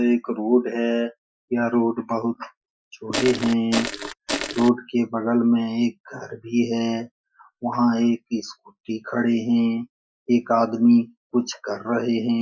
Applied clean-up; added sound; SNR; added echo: classical method Wiener filter.